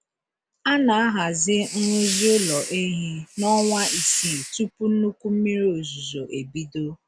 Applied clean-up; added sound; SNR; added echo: none; Hiss; 3 dB; none.